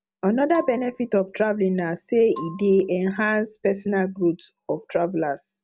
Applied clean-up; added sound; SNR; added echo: none; Marimba, xylophone; 20 dB; none.